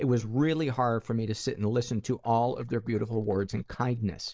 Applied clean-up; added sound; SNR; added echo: neural mask model Resemble Enhance denoiser.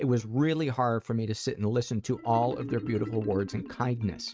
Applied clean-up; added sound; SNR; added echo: neural mask model RNNoise.